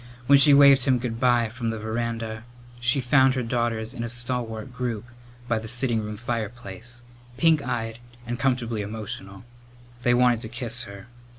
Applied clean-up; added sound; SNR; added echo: none; none; none; none.